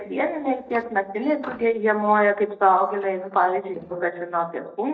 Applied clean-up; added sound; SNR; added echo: neural mask model DeepFilterNet 3.